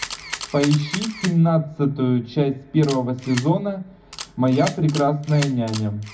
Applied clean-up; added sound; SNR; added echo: none; Camera; 14 dB; reverberation time 0.4 s.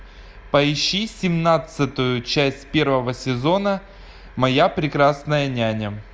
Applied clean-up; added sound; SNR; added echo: none; none; none; none.